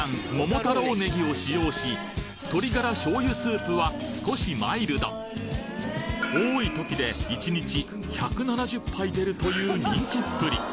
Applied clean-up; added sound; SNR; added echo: none; none; none; none.